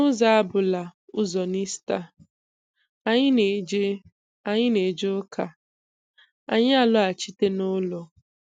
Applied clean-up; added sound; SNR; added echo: none; none; none; none.